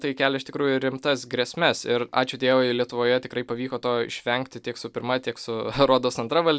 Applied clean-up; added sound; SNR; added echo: none; none; none; none.